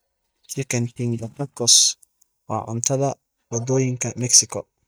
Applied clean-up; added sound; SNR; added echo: neural mask model DeepFilterNet 3.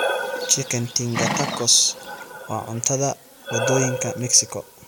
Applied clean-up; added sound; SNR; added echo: none; Livestock, farm animals, working animals + Breathing; 5 dB; none.